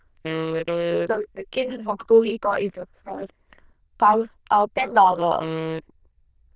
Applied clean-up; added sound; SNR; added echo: neural diffusion model UNIVERSE++.